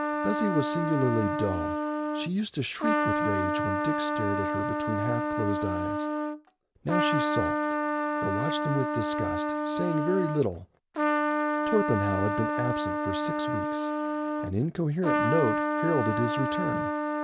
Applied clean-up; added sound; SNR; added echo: none; Trumpet; -2 dB; none.